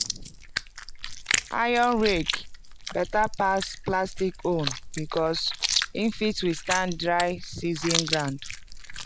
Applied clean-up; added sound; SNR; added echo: none; Chewing, mastication; 5 dB; none.